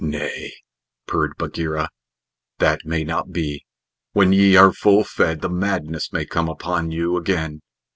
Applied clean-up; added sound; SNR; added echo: none; none; none; none.